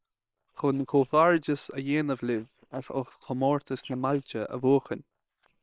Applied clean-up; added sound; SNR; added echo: neural separator model SepFormer WHAM!.